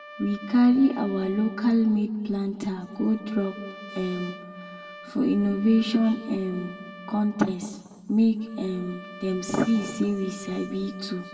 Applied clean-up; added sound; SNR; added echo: none; Trumpet; 19 dB; reverberation time 1.5 s.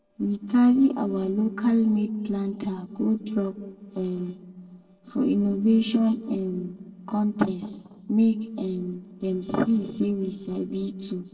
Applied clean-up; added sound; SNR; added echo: neural separator model SepFormer DNS4.